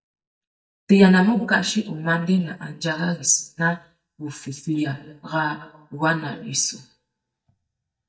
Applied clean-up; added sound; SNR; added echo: neural mask model DeepFilterNet 3.